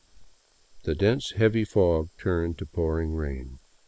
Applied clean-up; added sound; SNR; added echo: neural mask model Resemble Enhance denoiser.